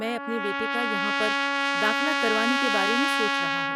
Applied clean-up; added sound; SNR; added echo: none; Trumpet; -5 dB; none.